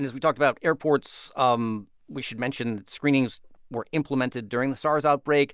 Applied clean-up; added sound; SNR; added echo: none; none; none; none.